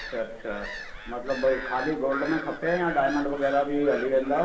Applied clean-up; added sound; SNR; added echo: none; Gull, seagull / Bird vocalization, bird call, bird song; 11 dB; reverberation time 1.0 s.